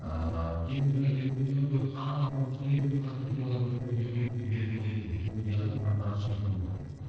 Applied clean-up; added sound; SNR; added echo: neural separator model SepFormer DNS4.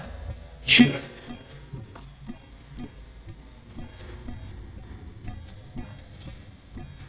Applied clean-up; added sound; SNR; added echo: neural mask model DeepFilterNet 3.